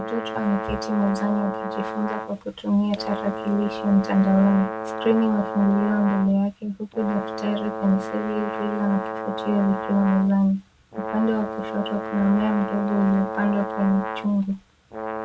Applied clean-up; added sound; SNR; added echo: none; Brass instrument; 7 dB; none.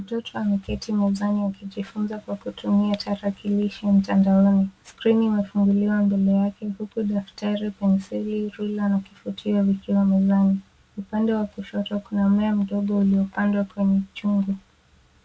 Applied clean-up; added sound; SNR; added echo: none; none; none; none.